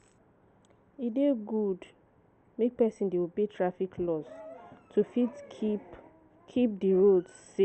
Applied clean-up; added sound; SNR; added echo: none; none; none; none.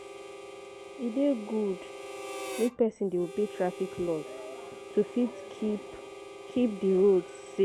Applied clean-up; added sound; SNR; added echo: none; Harmonica; 13 dB; none.